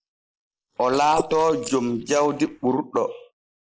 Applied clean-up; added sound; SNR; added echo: neural mask model Resemble Enhance denoiser.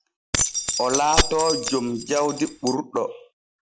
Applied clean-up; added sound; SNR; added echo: none; Keys jangling; 0 dB; none.